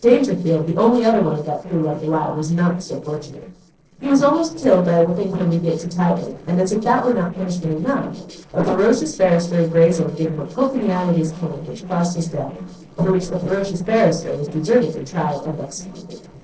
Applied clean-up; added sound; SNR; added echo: neural separator model SepFormer DNS4.